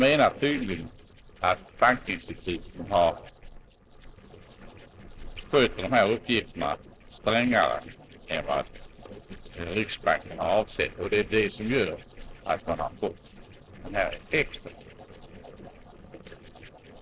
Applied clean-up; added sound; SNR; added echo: neural separator model SepFormer DNS4.